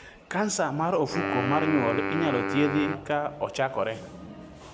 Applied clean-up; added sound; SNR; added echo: none; Wind instrument, woodwind instrument; 4 dB; none.